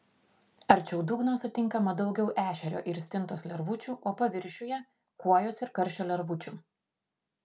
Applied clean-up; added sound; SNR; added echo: none; none; none; none.